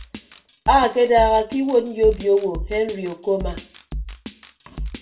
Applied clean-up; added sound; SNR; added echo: none; Drum kit; 11 dB; reverberation time 0.2 s.